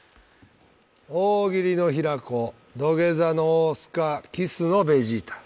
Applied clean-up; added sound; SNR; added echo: none; none; none; none.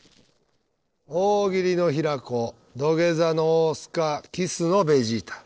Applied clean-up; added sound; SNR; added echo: neural separator model SepFormer DNS4.